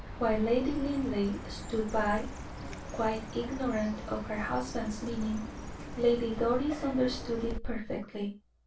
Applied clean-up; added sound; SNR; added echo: none; Chirp, tweet; 9 dB; reverberation time 0.2 s.